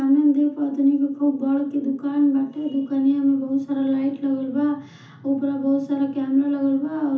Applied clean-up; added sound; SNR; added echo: none; none; none; reverberation time 0.7 s.